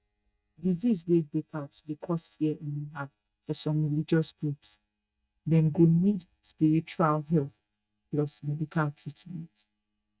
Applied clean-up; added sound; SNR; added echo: neural mask model DeepFilterNet 3.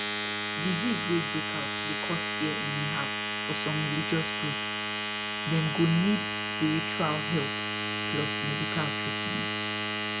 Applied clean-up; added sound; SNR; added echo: none; Domestic sounds, home sounds; -1 dB; none.